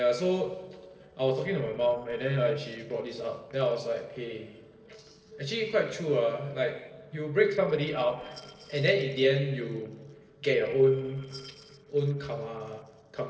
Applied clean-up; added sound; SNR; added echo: neural separator model SepFormer DNS4.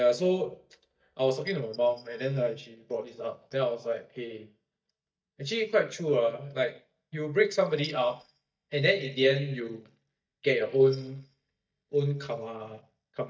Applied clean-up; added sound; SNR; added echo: neural mask model DeepFilterNet 3.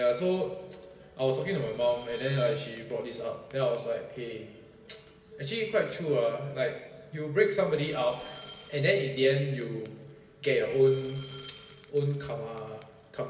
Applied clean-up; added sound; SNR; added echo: none; Glass; 5 dB; reverberation time 2.4 s.